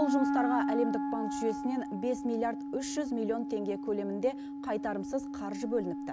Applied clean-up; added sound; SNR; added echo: none; Wind instrument, woodwind instrument; 2 dB; none.